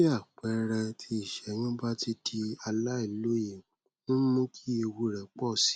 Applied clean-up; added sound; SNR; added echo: none; none; none; none.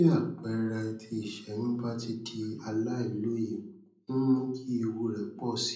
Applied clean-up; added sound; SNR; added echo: none; none; none; reverberation time 0.6 s.